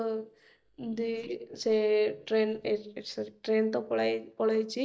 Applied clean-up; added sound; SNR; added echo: neural mask model DeepFilterNet 3.